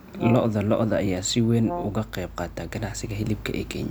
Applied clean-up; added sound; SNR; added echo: none; Brass instrument; 10 dB; none.